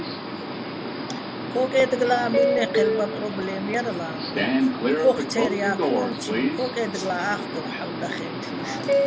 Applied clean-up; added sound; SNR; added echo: none; Subway, metro, underground; -1 dB; none.